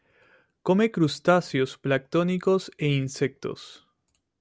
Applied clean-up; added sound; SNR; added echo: none; none; none; none.